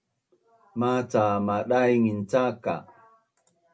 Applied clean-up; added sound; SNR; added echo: none; none; none; none.